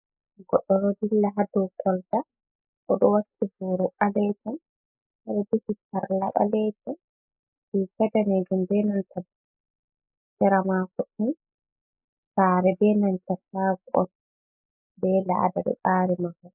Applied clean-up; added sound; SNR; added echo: neural mask model Resemble Enhance denoiser.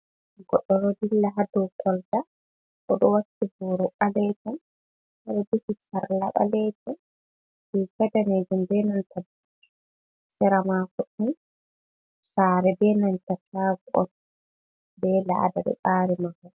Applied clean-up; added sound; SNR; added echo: none; none; none; none.